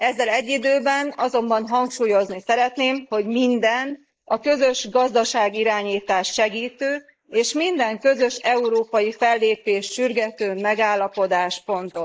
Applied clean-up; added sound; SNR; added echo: neural mask model Resemble Enhance denoiser.